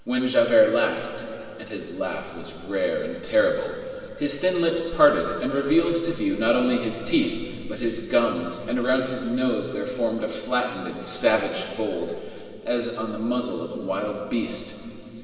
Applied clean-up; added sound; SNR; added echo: none; none; none; reverberation time 2.7 s.